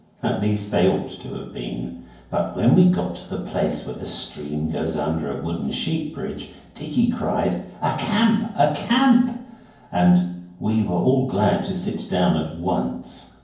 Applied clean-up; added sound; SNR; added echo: none; none; none; reverberation time 0.9 s.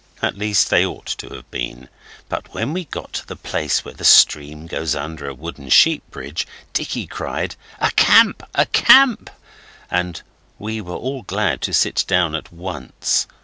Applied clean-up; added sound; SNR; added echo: none; none; none; none.